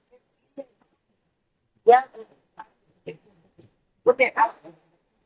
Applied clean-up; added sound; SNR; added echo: neural mask model DeepFilterNet 3.